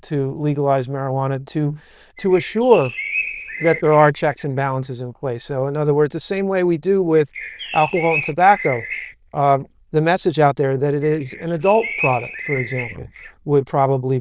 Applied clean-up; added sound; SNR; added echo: neural diffusion model UNIVERSE++.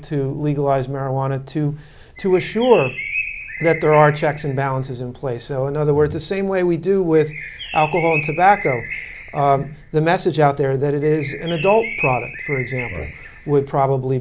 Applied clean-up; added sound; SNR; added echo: none; Bird; 11 dB; none.